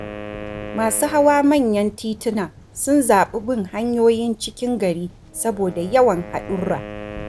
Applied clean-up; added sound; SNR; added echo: none; Thunder + Wind instrument, woodwind instrument; 16 dB; none.